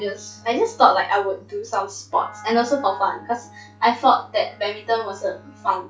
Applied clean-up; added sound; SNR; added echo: classical method log-MMSE.